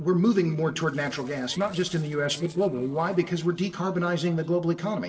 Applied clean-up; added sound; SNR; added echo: neural separator model SepFormer DNS4.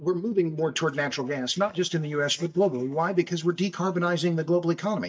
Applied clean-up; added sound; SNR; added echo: neural mask model DeepFilterNet 3.